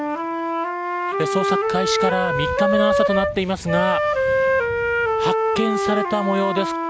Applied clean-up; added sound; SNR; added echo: none; Wind instrument, woodwind instrument; -3 dB; none.